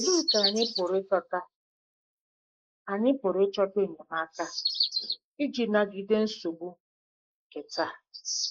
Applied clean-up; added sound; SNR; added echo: neural mask model Resemble Enhance denoiser.